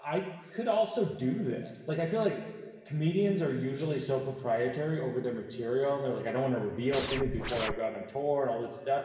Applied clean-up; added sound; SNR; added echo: none; Scratching (performance technique); 4 dB; reverberation time 1.9 s.